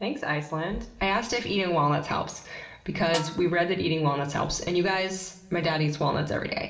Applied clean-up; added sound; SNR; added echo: none; Snare drum; 11 dB; reverberation time 0.8 s.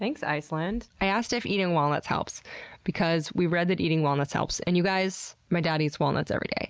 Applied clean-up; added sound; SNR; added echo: none; none; none; none.